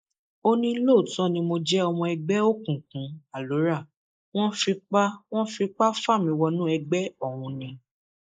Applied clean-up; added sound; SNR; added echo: neural mask model Resemble Enhance denoiser.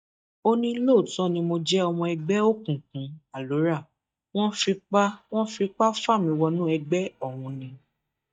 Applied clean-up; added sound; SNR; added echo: neural mask model DeepFilterNet 3.